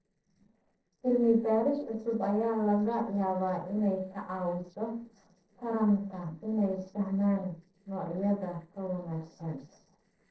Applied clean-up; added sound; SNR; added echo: neural separator model SepFormer DNS4.